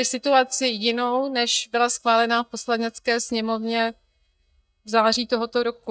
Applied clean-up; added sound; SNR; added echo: neural mask model DeepFilterNet 3.